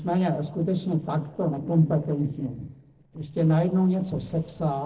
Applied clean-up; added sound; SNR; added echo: neural separator model SepFormer DNS4.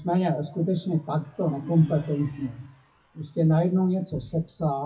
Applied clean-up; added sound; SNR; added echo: classical method WPE with log-MMSE.